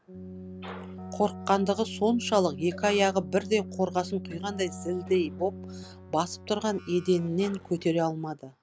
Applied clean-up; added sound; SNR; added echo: none; Keyboard (musical); 13 dB; none.